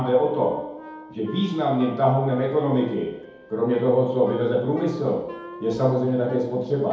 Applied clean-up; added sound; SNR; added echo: none; Wind instrument, woodwind instrument; 18 dB; reverberation time 2.0 s.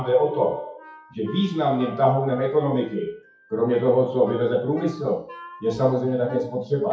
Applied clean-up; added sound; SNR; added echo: classical method WPE with log-MMSE.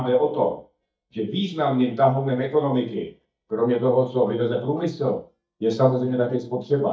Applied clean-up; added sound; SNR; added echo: neural mask model DeepFilterNet 3.